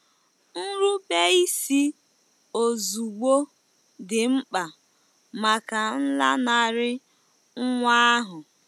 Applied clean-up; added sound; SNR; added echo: none; none; none; none.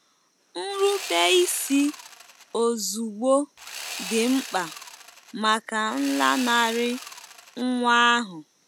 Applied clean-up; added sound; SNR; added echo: none; Sawing; 13 dB; none.